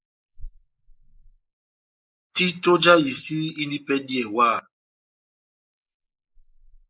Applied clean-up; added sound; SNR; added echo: neural mask model Resemble Enhance denoiser.